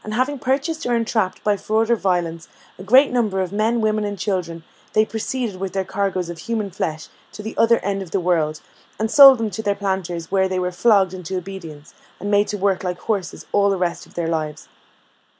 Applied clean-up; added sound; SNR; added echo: none; none; none; none.